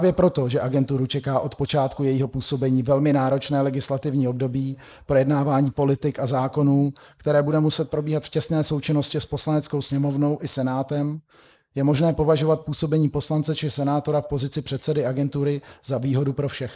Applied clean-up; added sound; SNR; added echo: neural mask model Resemble Enhance denoiser.